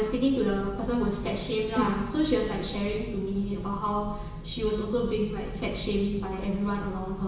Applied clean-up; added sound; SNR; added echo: none; none; none; reverberation time 1.1 s.